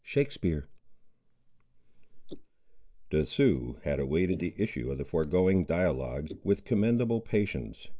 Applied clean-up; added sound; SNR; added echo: neural mask model Resemble Enhance denoiser.